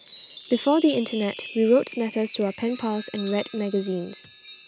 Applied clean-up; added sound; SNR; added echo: none; Chime; 5 dB; none.